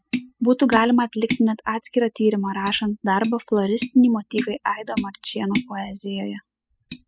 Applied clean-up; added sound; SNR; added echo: classical method spectral subtraction.